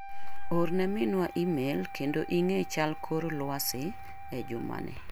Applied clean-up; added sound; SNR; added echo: none; Wind instrument, woodwind instrument; 17 dB; none.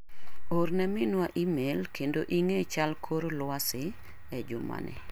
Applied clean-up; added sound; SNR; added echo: none; none; none; none.